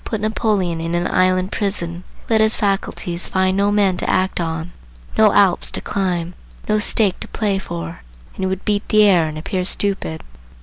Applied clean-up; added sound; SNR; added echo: none; none; none; none.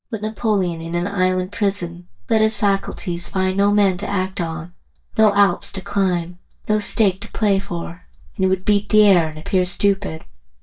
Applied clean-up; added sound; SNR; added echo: neural mask model DeepFilterNet 3.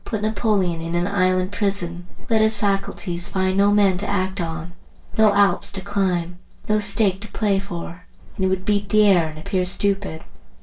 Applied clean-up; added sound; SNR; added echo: neural separator model SepFormer DNS4.